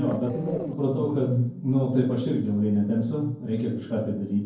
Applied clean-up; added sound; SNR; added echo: neural separator model SepFormer DNS4.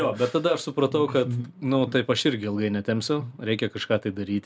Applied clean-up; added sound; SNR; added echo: none; none; none; none.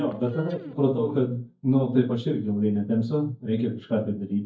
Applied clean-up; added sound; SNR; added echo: neural mask model DeepFilterNet 3.